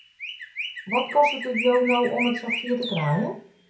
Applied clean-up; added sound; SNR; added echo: none; Chirp, tweet; 7 dB; reverberation time 0.5 s.